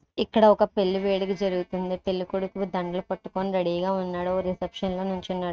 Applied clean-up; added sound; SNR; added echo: neural mask model RNNoise.